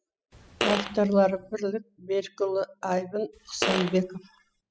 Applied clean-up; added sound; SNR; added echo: classical method spectral subtraction.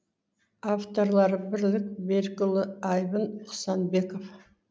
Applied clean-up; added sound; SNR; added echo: none; none; none; none.